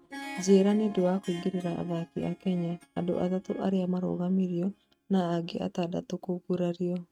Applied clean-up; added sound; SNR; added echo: neural mask model RNNoise.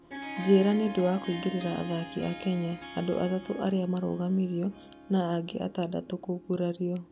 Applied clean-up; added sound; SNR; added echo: none; Harp; 14 dB; none.